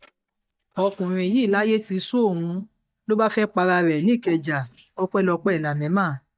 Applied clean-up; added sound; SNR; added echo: neural mask model DeepFilterNet 3.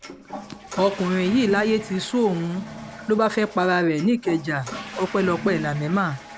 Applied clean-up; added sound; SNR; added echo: none; Toilet flush / Water; 13 dB; none.